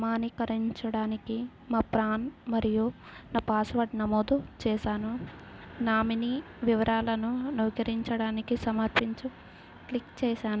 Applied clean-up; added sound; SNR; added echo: none; none; none; none.